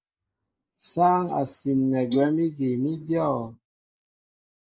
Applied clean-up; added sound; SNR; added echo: neural mask model Resemble Enhance denoiser.